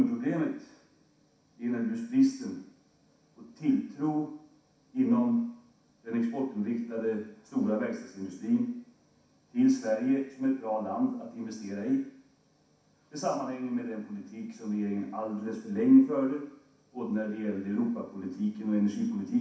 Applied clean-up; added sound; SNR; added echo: none; none; none; reverberation time 0.6 s.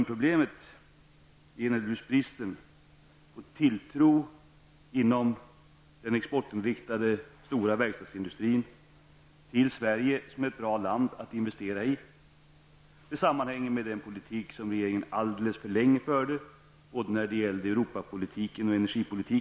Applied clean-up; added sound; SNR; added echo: none; none; none; none.